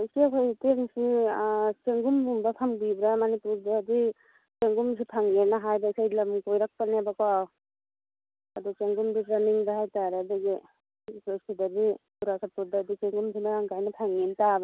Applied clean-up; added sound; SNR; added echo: none; none; none; none.